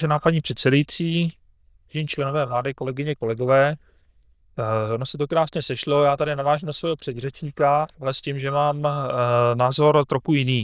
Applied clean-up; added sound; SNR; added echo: neural diffusion model UNIVERSE++.